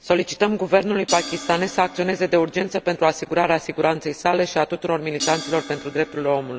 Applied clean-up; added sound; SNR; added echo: none; Crash cymbal; 15 dB; none.